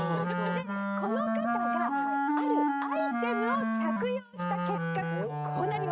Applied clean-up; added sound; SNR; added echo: neural mask model RNNoise.